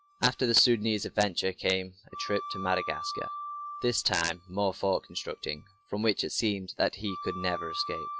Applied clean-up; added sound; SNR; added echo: classical method log-MMSE.